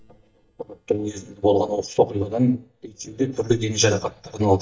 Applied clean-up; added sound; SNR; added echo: neural mask model DeepFilterNet 3.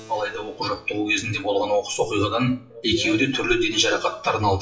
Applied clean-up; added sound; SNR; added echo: classical method WPE with log-MMSE.